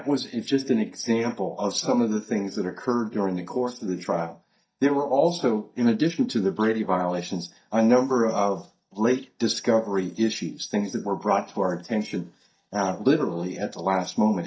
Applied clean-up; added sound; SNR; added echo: neural mask model DeepFilterNet 3.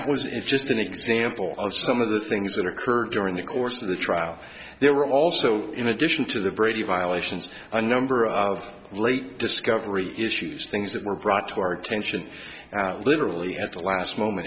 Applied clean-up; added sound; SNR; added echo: none; none; none; none.